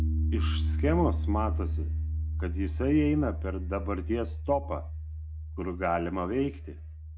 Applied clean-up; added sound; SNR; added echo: none; Piano; 0 dB; none.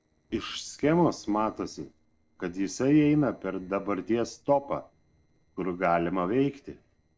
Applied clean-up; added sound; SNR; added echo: neural separator model SepFormer DNS4.